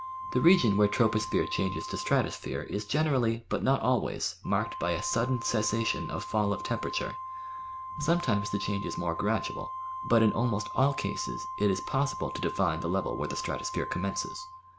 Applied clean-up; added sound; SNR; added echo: none; Organ; 9 dB; none.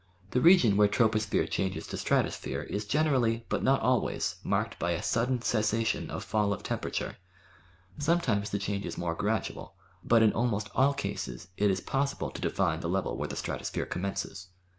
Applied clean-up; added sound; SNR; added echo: none; none; none; none.